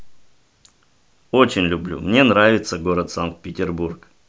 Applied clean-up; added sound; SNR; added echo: none; none; none; none.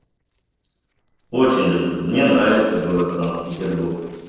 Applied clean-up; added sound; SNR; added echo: neural separator model SepFormer DNS4.